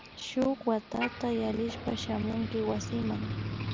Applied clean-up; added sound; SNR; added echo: none; Motor vehicle (road); 6 dB; none.